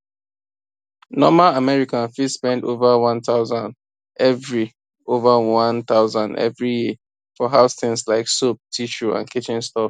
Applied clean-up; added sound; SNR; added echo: none; none; none; none.